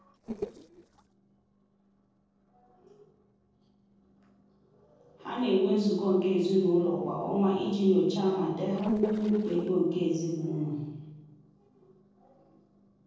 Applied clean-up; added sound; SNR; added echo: neural separator model SepFormer DNS4.